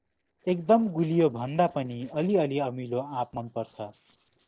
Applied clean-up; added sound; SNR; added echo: neural separator model SepFormer DNS4.